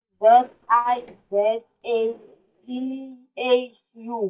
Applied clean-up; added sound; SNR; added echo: neural mask model DeepFilterNet 3.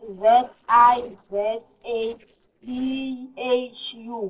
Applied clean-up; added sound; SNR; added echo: neural separator model SepFormer DNS4.